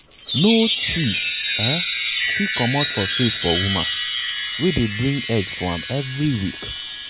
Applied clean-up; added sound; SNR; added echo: none; Chime; 1 dB; none.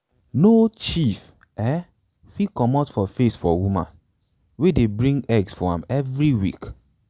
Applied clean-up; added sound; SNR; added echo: none; none; none; none.